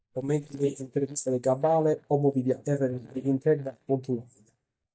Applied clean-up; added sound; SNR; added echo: neural mask model DeepFilterNet 3.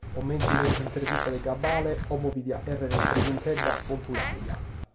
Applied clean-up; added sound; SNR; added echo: none; Fart; -1 dB; reverberation time 0.5 s.